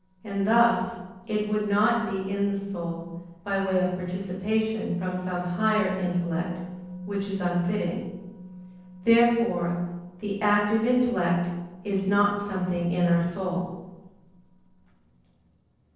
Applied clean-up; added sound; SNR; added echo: neural separator model SepFormer DNS4.